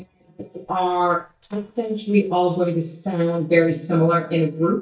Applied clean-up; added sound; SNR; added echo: neural mask model DeepFilterNet 3.